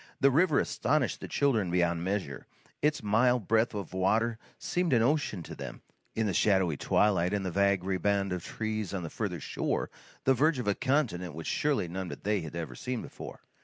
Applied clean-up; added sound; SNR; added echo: none; none; none; none.